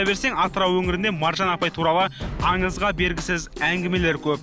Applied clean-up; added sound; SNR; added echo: none; none; none; none.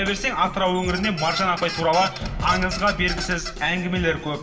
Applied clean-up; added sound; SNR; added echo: none; Squeak; 11 dB; reverberation time 0.9 s.